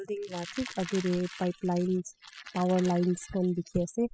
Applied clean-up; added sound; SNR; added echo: classical method spectral subtraction.